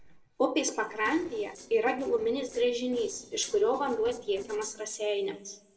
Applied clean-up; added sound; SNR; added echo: neural separator model SepFormer DNS4.